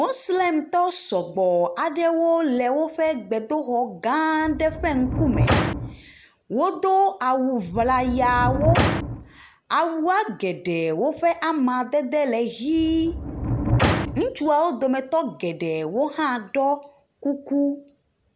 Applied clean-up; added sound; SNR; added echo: none; Sliding door; 2 dB; none.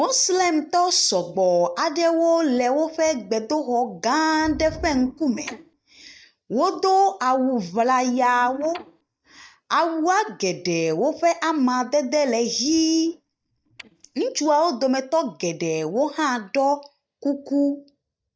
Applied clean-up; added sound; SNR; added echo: neural mask model DeepFilterNet 3.